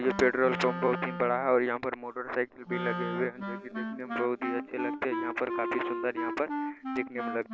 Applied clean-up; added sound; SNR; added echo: none; Wind instrument, woodwind instrument; 5 dB; none.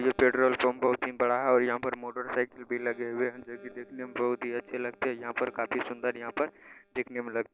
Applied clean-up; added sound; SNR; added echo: none; none; none; none.